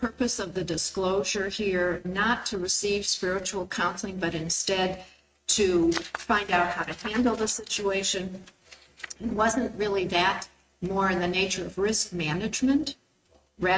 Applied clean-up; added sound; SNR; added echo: neural mask model RNNoise.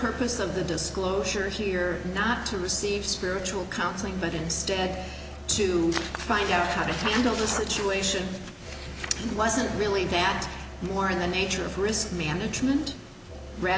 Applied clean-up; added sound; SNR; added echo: none; Musical instrument; 13 dB; none.